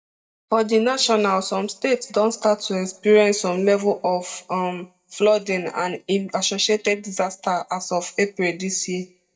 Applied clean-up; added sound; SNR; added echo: neural mask model DeepFilterNet 3.